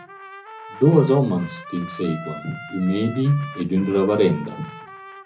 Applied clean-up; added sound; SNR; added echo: none; Trumpet; 16 dB; reverberation time 0.4 s.